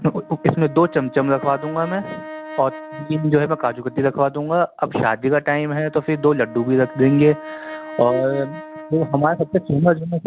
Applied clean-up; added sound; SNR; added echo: none; Brass instrument; 16 dB; none.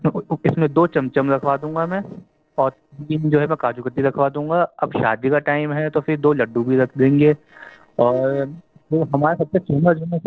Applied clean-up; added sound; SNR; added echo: neural separator model SepFormer DNS4.